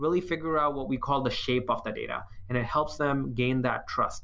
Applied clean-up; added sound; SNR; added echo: none; Walk, footsteps; 14 dB; none.